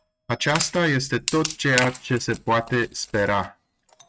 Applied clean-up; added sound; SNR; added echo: neural mask model RNNoise.